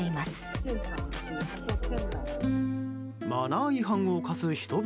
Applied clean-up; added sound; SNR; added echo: none; none; none; none.